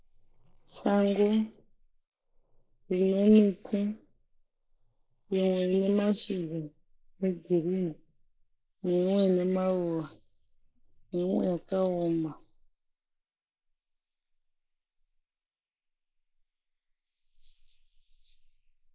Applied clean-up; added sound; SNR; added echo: neural mask model Resemble Enhance denoiser.